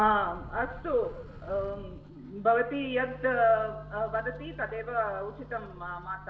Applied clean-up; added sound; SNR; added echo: none; Microwave oven; 15 dB; reverberation time 0.8 s.